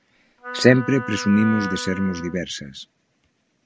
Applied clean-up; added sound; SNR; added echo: none; Wind instrument, woodwind instrument; 10 dB; none.